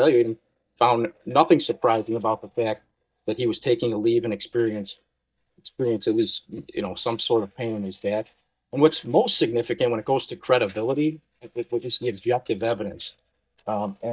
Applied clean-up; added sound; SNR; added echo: neural mask model DeepFilterNet 3.